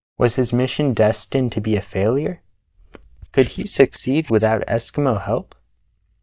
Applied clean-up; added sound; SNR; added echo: neural mask model DeepFilterNet 3.